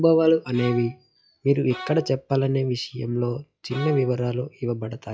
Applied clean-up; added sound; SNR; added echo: classical method log-MMSE.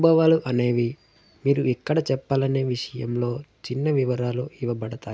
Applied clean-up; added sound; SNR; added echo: none; none; none; none.